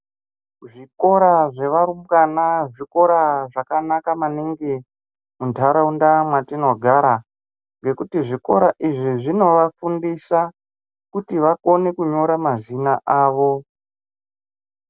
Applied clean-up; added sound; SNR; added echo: none; none; none; none.